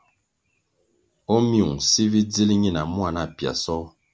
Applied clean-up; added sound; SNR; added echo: none; none; none; none.